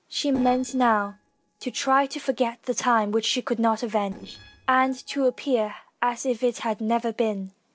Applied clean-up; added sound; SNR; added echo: neural separator model SepFormer DNS4.